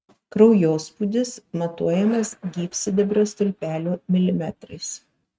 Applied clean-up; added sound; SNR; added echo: neural mask model RNNoise.